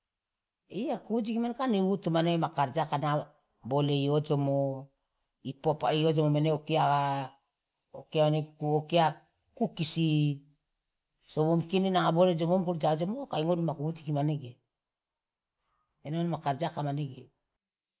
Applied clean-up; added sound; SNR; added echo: none; none; none; none.